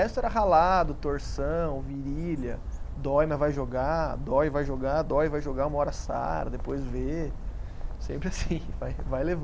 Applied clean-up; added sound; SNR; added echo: none; Bird; 5 dB; none.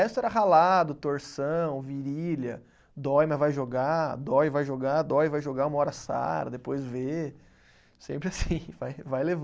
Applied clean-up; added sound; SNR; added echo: none; none; none; none.